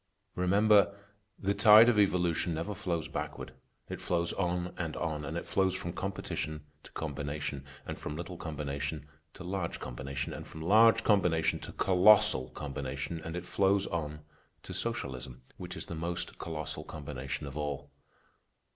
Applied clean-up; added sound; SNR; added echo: none; none; none; none.